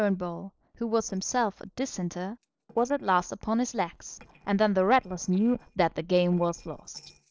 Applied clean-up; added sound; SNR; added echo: neural separator model SepFormer DNS4.